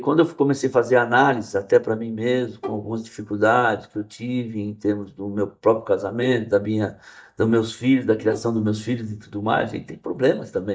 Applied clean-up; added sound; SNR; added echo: neural mask model DeepFilterNet 3.